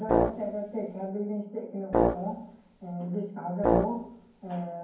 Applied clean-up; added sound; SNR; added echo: none; Brass instrument; -5 dB; reverberation time 0.9 s.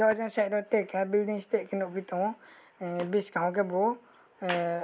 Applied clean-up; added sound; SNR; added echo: none; none; none; none.